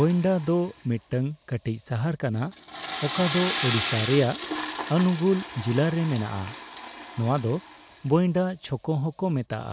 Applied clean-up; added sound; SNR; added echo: none; Toilet flush / Water; 10 dB; none.